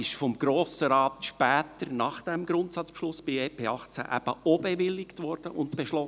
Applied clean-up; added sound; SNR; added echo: none; none; none; none.